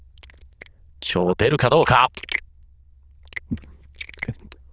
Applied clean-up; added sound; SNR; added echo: neural diffusion model UNIVERSE++.